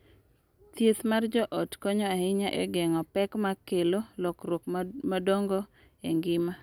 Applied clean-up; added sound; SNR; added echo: none; none; none; none.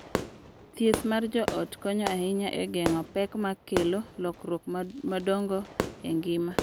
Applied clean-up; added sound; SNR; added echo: none; Fireworks; 7 dB; none.